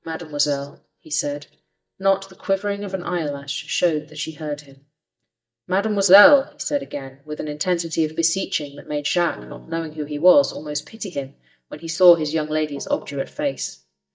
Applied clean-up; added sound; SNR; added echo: neural mask model DeepFilterNet 3.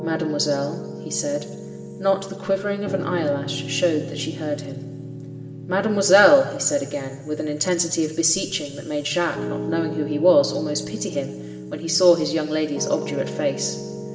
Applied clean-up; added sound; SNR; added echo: none; Piano; 10 dB; reverberation time 2.4 s.